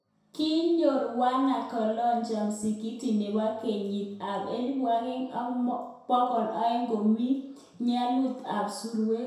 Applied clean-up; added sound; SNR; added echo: none; none; none; reverberation time 0.7 s.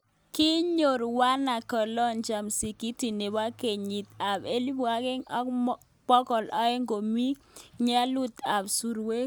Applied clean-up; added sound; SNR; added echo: none; none; none; none.